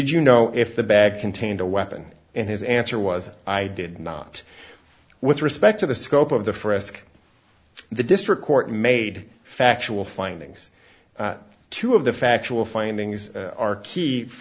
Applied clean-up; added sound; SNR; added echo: none; none; none; none.